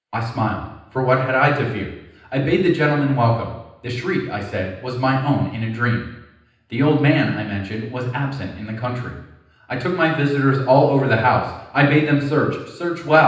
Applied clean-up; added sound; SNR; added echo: none; none; none; reverberation time 0.9 s.